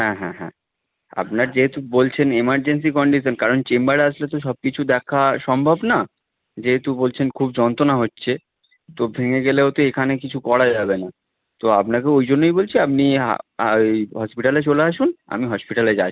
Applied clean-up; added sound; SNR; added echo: none; none; none; none.